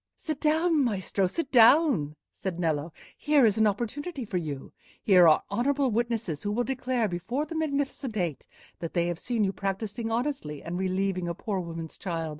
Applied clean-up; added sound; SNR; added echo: none; none; none; none.